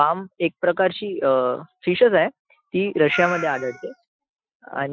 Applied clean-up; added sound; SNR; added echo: classical method Wiener filter.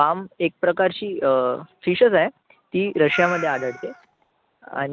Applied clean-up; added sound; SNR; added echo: none; Meow; 11 dB; none.